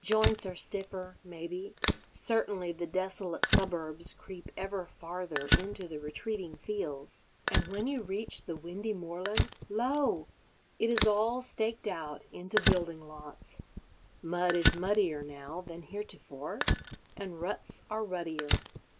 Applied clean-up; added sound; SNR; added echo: none; Fire; 0 dB; none.